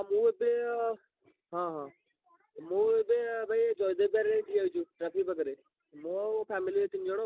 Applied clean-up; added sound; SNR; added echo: none; none; none; none.